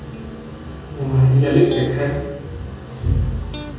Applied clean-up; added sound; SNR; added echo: none; Electric guitar; 19 dB; reverberation time 1.3 s.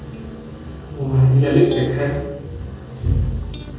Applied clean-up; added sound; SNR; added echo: neural separator model SepFormer DNS4.